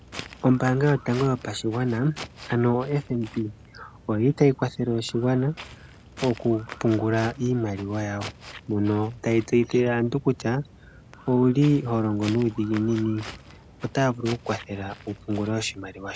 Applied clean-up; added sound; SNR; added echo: none; Walk, footsteps; 18 dB; none.